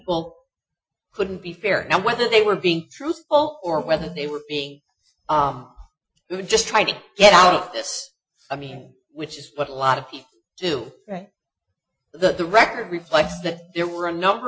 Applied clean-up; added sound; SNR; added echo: classical method Wiener filter.